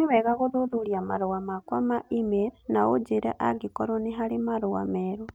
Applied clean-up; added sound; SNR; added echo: none; none; none; none.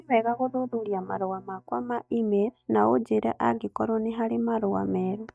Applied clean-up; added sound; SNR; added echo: neural mask model DeepFilterNet 3.